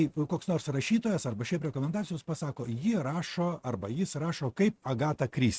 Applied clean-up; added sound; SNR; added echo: neural mask model RNNoise.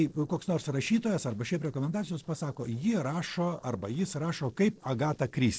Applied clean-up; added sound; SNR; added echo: neural separator model SepFormer DNS4.